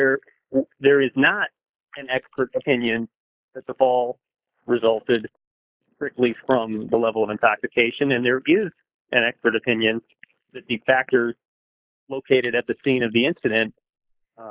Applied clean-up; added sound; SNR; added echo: neural mask model Resemble Enhance denoiser.